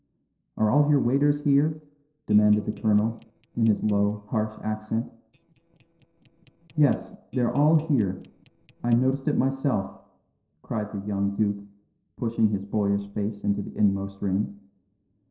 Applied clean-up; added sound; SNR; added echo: neural separator model SepFormer DNS4.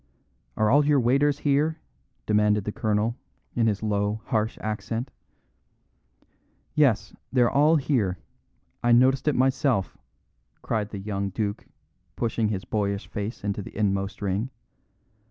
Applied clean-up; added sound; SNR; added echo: none; none; none; none.